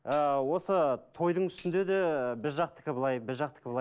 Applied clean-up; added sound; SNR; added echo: none; Tambourine; 9 dB; none.